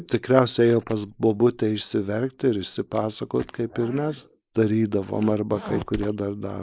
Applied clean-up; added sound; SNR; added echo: neural mask model Resemble Enhance denoiser.